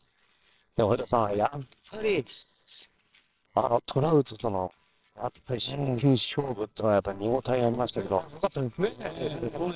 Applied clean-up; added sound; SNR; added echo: neural separator model SepFormer WHAMR!.